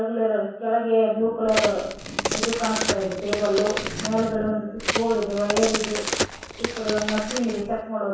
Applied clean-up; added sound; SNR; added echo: none; Crack; 5 dB; reverberation time 0.7 s.